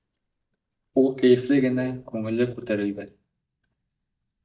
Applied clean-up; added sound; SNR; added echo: neural mask model DeepFilterNet 3.